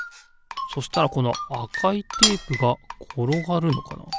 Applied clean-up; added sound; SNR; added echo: none; Cutlery, silverware; -2 dB; none.